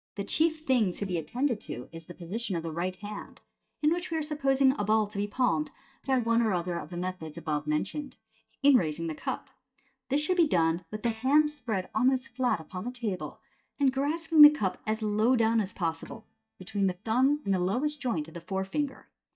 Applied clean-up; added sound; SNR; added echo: neural mask model DeepFilterNet 3.